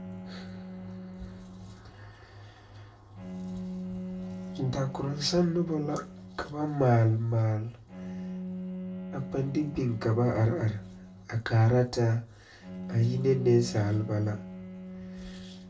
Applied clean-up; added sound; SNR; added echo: none; Bowed string instrument; 11 dB; reverberation time 0.2 s.